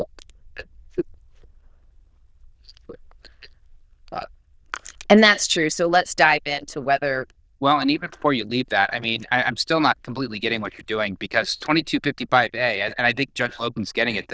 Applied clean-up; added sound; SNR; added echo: neural diffusion model UNIVERSE++.